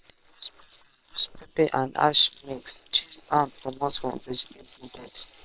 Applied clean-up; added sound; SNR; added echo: neural separator model SepFormer WHAM!.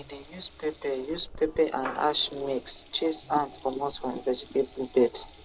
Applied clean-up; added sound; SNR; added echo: none; Water tap, faucet / Liquid; 16 dB; none.